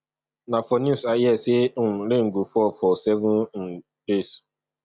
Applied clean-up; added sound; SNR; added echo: none; none; none; none.